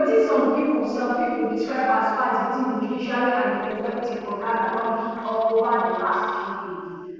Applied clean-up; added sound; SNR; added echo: neural separator model SepFormer DNS4.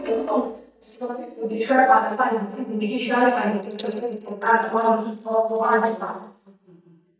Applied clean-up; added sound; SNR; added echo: neural mask model DeepFilterNet 3.